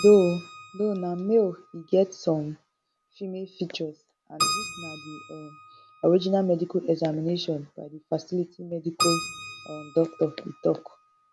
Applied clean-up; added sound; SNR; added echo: none; Keyboard (musical); 11 dB; none.